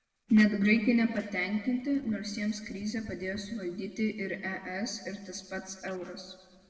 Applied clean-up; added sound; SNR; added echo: neural separator model SepFormer DNS4.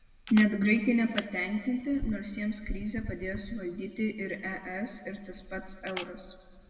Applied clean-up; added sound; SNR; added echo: none; Camera; 11 dB; reverberation time 1.7 s.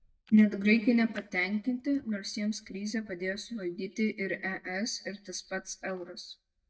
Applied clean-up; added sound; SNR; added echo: neural mask model DeepFilterNet 3.